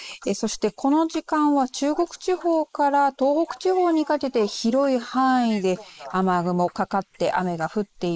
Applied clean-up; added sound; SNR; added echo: neural mask model Resemble Enhance denoiser.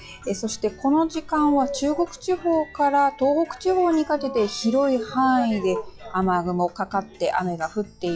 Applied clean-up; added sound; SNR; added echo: classical method log-MMSE.